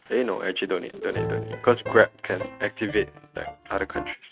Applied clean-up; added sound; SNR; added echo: neural mask model RNNoise.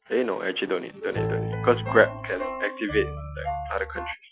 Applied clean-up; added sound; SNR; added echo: classical method Wiener filter.